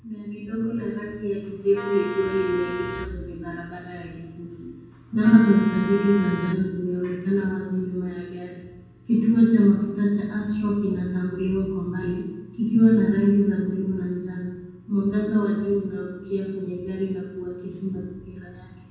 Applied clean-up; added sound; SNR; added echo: none; Wind instrument, woodwind instrument; 13 dB; reverberation time 1.1 s.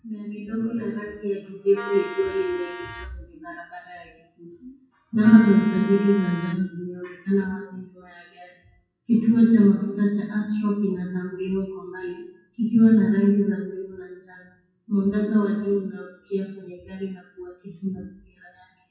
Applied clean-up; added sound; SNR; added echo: classical method WPE with log-MMSE.